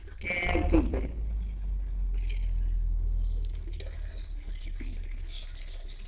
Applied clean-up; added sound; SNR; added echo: neural separator model SepFormer DNS4.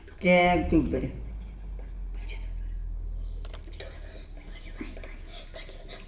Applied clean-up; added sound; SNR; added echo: none; Rattle / Engine starting / Car; 5 dB; reverberation time 0.7 s.